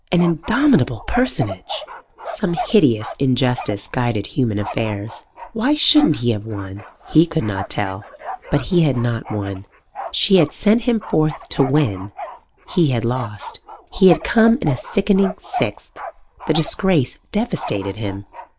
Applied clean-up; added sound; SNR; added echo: none; Bark; 14 dB; none.